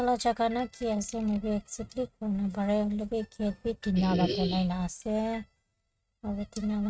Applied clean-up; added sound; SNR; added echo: neural mask model RNNoise.